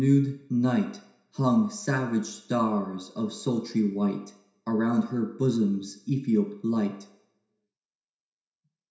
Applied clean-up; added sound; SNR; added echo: none; none; none; reverberation time 0.7 s.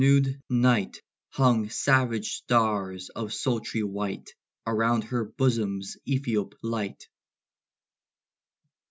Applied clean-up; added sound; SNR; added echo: none; none; none; none.